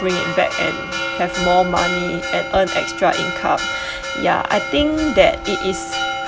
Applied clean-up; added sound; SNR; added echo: none; Church bell; 5 dB; none.